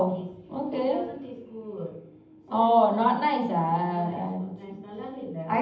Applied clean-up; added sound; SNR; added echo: none; none; none; reverberation time 0.8 s.